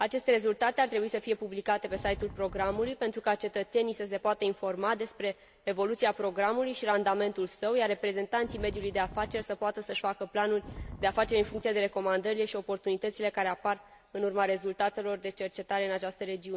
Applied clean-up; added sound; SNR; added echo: none; Wind; 12 dB; none.